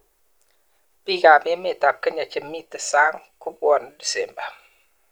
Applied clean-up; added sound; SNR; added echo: none; none; none; none.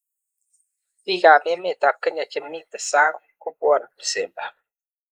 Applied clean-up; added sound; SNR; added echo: neural mask model Resemble Enhance denoiser.